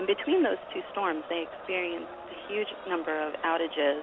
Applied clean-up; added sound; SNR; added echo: none; Crowd; 13 dB; none.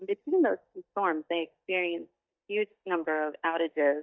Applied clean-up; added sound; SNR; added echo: neural mask model DeepFilterNet 3.